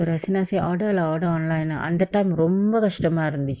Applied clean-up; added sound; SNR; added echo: neural mask model Resemble Enhance denoiser.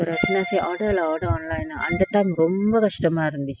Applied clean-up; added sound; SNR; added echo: classical method spectral subtraction.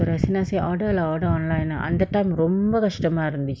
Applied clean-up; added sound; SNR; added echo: none; none; none; none.